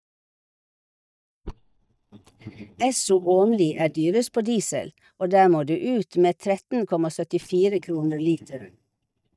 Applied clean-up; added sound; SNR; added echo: neural mask model DeepFilterNet 3.